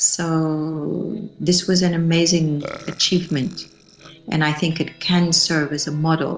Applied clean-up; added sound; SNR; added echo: neural separator model SepFormer DNS4.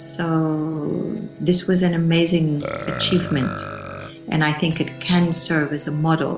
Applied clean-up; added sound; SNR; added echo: none; Burping, eructation; 12 dB; none.